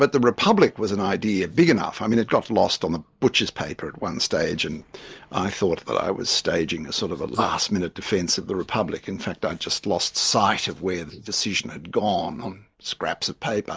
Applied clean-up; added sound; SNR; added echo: neural mask model Resemble Enhance denoiser.